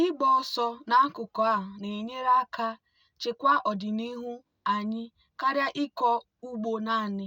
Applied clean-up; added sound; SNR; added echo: none; none; none; none.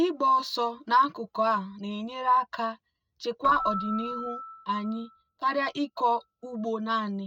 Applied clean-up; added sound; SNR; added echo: neural mask model RNNoise.